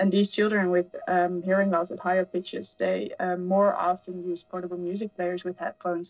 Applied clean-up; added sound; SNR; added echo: neural separator model SepFormer DNS4.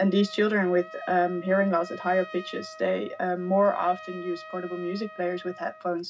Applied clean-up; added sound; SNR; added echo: none; Trumpet; 17 dB; reverberation time 0.4 s.